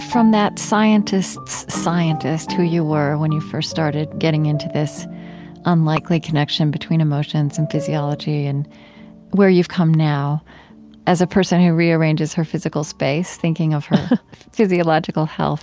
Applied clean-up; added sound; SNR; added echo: none; none; none; none.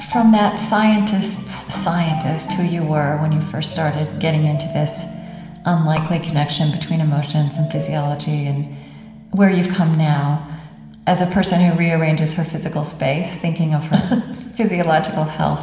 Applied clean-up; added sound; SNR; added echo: none; none; none; reverberation time 1.2 s.